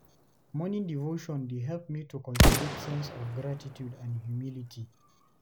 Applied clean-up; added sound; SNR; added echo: none; Explosion; -4 dB; none.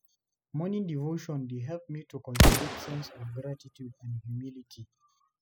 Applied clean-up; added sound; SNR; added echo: classical method spectral subtraction.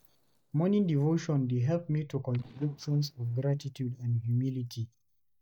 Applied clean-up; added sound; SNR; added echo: neural mask model DeepFilterNet 3.